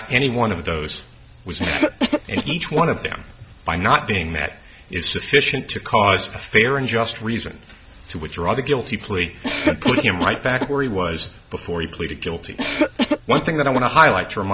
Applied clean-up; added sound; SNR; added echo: none; Cough; 5 dB; none.